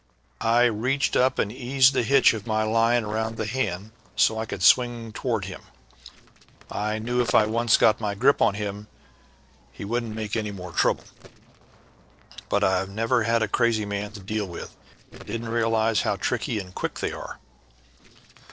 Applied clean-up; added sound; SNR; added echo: neural separator model SepFormer DNS4.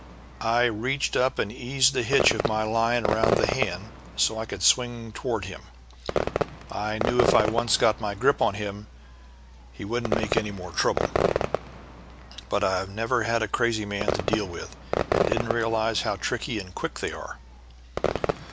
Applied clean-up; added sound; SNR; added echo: none; Fireworks; 3 dB; none.